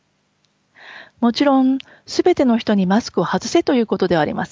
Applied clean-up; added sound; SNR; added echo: none; none; none; none.